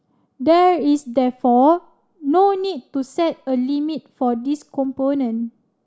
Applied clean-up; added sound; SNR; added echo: none; none; none; none.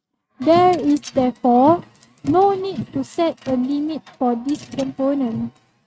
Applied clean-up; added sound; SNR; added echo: neural mask model RNNoise.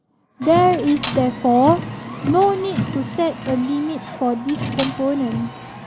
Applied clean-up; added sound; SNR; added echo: none; Car + Cutlery, silverware; 7 dB; none.